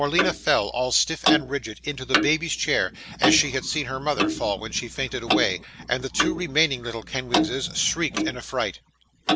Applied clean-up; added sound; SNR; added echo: none; Clock; 2 dB; none.